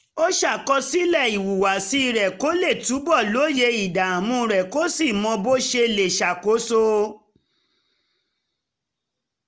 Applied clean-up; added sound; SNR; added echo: none; none; none; none.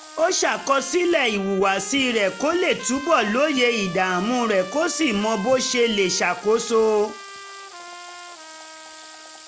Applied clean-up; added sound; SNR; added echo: none; Trumpet + Water tap, faucet / Water; 15 dB; none.